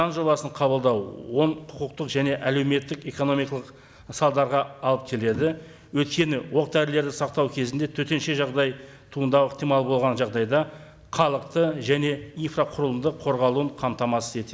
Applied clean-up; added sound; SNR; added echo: none; none; none; none.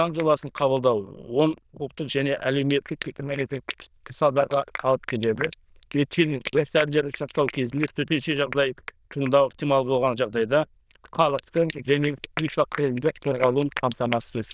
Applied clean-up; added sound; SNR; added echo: neural diffusion model UNIVERSE++.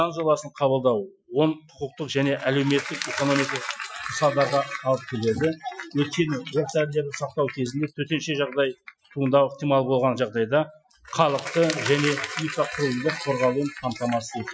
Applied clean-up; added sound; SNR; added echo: classical method Wiener filter.